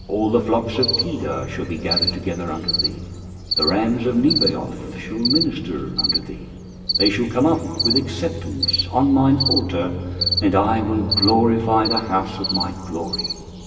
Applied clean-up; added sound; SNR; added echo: none; Cricket; 4 dB; reverberation time 2.3 s.